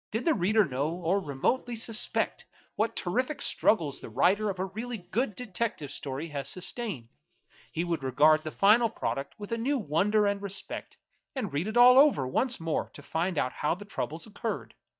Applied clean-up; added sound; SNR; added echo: neural mask model DeepFilterNet 3.